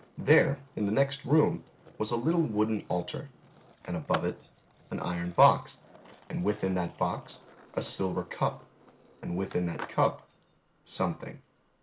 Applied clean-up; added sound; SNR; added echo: none; Skateboard; 19 dB; none.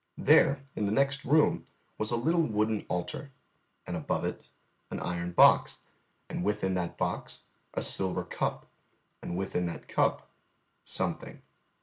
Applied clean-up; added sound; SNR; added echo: none; none; none; none.